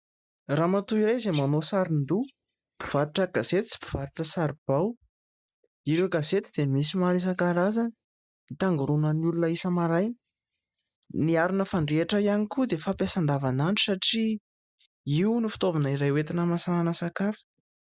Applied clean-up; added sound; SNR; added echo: neural mask model DeepFilterNet 3.